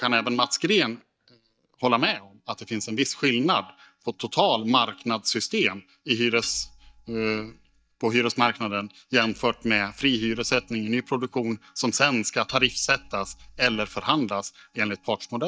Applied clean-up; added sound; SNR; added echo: neural mask model DeepFilterNet 3.